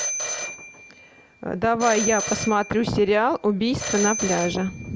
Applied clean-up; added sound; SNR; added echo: none; Telephone; 8 dB; none.